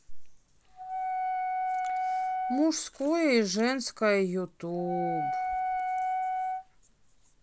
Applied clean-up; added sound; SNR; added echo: none; Wind instrument, woodwind instrument; 1 dB; none.